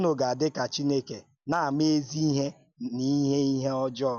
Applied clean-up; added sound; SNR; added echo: none; none; none; none.